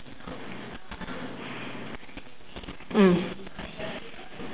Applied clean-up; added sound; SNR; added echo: none; none; none; none.